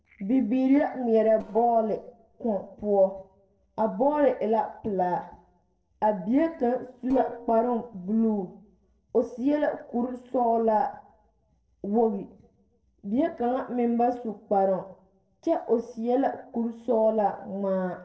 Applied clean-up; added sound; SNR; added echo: neural separator model SepFormer DNS4.